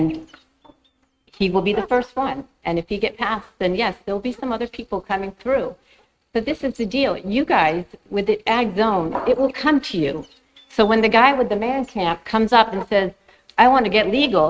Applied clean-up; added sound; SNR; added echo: neural mask model RNNoise.